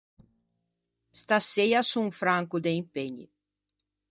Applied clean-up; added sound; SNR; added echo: neural mask model DeepFilterNet 3.